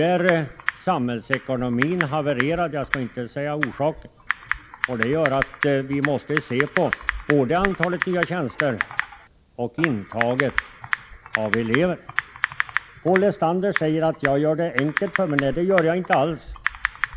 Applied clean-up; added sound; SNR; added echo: none; Typing; 6 dB; none.